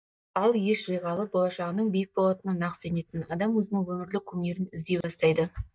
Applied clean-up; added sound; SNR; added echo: neural mask model DeepFilterNet 3.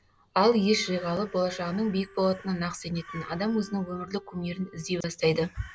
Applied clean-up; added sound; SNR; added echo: none; Wind instrument, woodwind instrument + Crow; 20 dB; none.